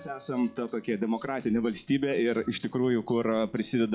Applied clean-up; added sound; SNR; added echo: classical method log-MMSE.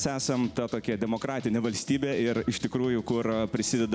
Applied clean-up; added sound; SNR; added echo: none; none; none; none.